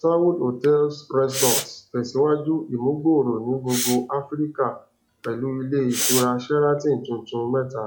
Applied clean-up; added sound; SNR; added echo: classical method log-MMSE.